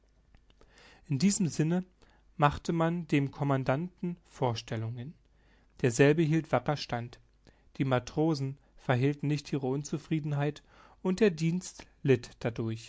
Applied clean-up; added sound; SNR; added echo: none; none; none; none.